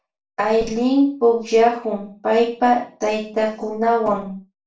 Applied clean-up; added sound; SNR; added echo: none; none; none; reverberation time 0.4 s.